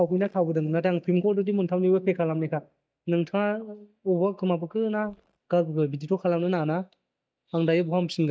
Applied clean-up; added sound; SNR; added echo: neural mask model DeepFilterNet 3.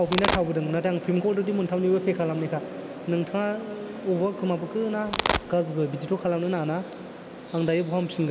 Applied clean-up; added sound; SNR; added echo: none; Domestic sounds, home sounds; -2 dB; none.